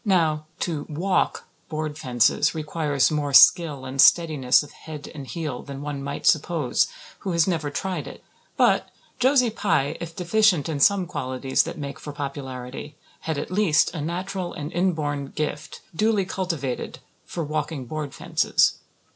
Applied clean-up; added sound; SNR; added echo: none; none; none; none.